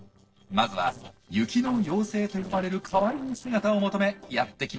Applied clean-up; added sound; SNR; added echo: neural separator model SepFormer DNS4.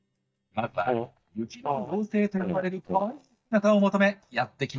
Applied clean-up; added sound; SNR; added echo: neural mask model DeepFilterNet 3.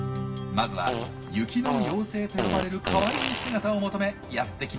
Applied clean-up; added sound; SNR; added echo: none; Fart; 3 dB; reverberation time 1.7 s.